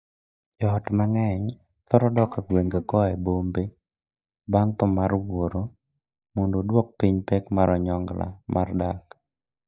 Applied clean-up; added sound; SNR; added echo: neural mask model DeepFilterNet 3.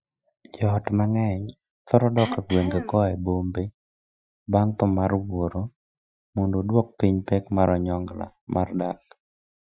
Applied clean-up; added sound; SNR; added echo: classical method Wiener filter.